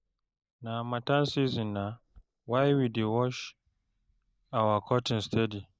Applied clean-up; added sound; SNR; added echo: neural mask model DeepFilterNet 3.